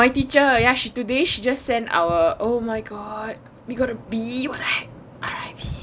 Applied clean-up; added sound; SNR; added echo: none; none; none; none.